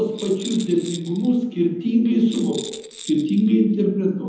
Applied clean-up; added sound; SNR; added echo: none; Rattle; 19 dB; reverberation time 0.8 s.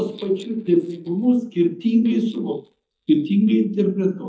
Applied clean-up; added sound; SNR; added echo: neural mask model DeepFilterNet 3.